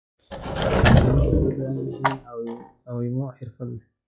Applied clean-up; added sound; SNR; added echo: classical method log-MMSE.